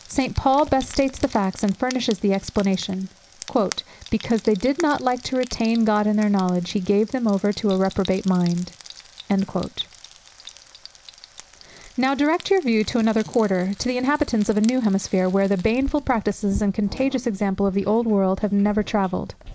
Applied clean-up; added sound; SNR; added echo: none; Frying (food); 19 dB; none.